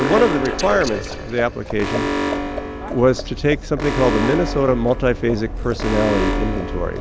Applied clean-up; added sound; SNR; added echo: none; Livestock, farm animals, working animals + Alarm; 3 dB; none.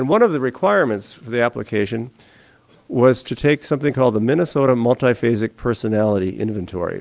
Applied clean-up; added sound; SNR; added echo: none; none; none; none.